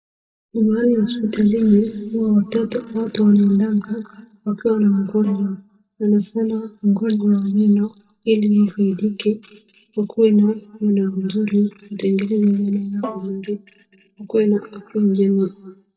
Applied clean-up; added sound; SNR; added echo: neural mask model DeepFilterNet 3.